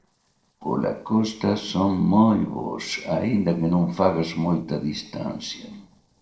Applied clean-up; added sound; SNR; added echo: neural separator model SepFormer DNS4.